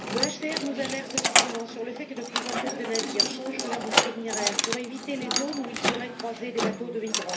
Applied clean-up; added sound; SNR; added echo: none; Keys jangling; -5 dB; reverberation time 0.3 s.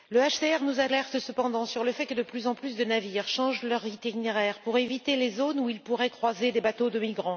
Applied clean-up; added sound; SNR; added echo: none; none; none; none.